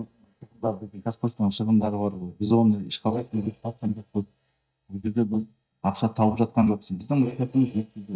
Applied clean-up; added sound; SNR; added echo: neural mask model DeepFilterNet 3.